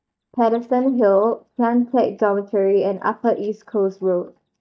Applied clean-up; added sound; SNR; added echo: neural mask model DeepFilterNet 3.